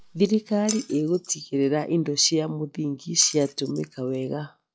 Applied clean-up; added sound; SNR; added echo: classical method log-MMSE.